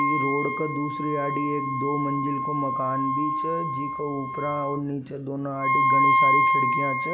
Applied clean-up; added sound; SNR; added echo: none; Wind instrument, woodwind instrument; -4 dB; none.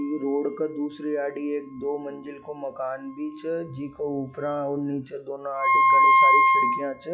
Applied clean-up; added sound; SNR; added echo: classical method log-MMSE.